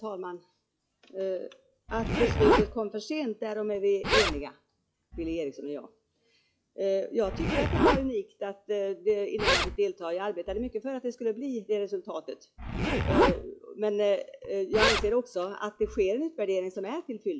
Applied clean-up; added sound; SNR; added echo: classical method log-MMSE.